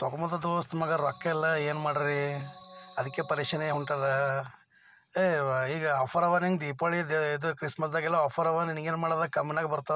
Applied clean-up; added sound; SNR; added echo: none; Organ; 20 dB; none.